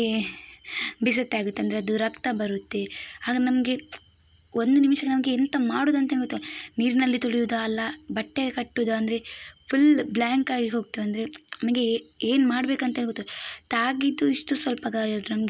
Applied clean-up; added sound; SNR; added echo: none; none; none; none.